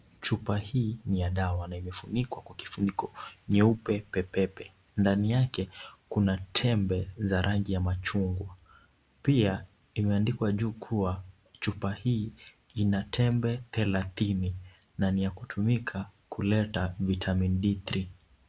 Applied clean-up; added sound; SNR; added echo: none; none; none; none.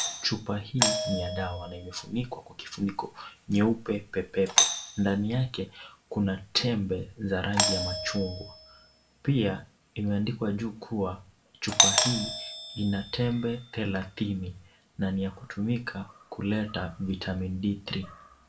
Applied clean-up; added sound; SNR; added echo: none; Doorbell; 3 dB; reverberation time 0.2 s.